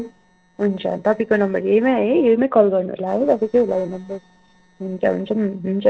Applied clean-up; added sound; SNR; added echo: neural separator model SepFormer DNS4.